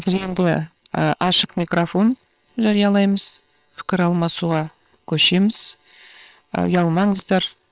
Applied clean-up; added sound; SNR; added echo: neural separator model SepFormer WHAM!.